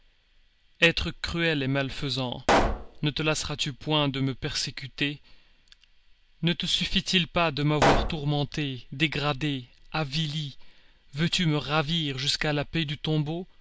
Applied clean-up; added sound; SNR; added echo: none; Explosion; -2 dB; none.